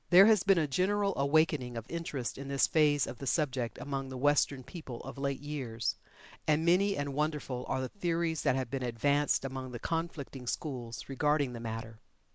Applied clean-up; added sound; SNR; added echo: none; none; none; none.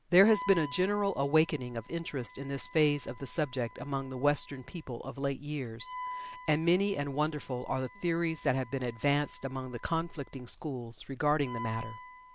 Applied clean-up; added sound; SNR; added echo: none; Wind instrument, woodwind instrument; 16 dB; none.